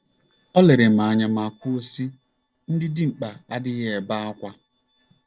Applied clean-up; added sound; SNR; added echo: neural separator model SepFormer DNS4.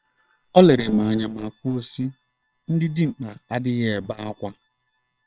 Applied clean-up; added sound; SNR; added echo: neural separator model SepFormer WHAM!.